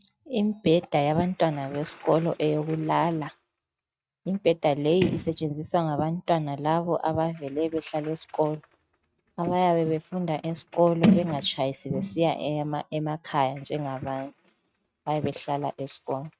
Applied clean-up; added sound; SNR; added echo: neural mask model RNNoise.